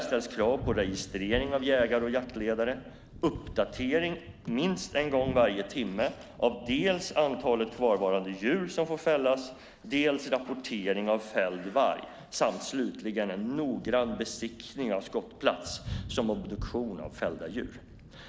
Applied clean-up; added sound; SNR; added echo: none; Thunder; 16 dB; none.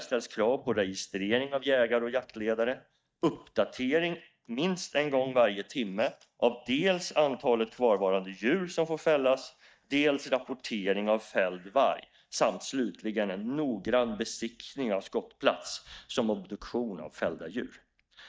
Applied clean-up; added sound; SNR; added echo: neural mask model DeepFilterNet 3.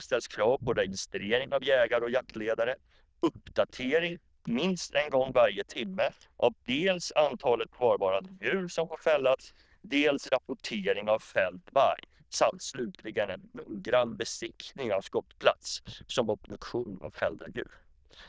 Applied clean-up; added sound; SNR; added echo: neural diffusion model UNIVERSE++.